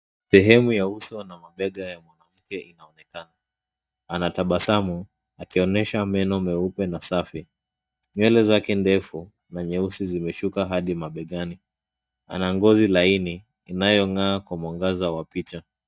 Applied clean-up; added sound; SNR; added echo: neural mask model DeepFilterNet 3.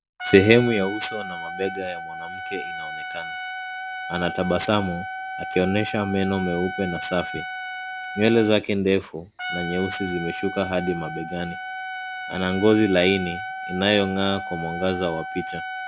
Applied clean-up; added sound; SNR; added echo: none; Trumpet; 8 dB; none.